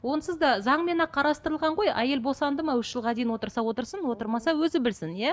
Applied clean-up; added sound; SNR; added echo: none; none; none; none.